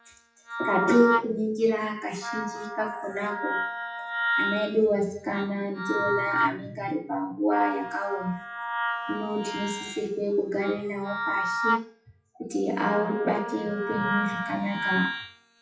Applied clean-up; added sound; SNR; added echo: classical method WPE with log-MMSE.